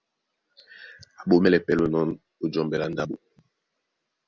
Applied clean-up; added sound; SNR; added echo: none; none; none; none.